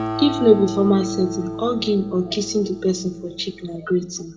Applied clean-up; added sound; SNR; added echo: none; Acoustic guitar; 9 dB; reverberation time 1.2 s.